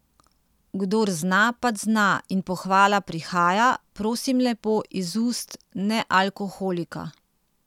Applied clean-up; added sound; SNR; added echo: none; none; none; none.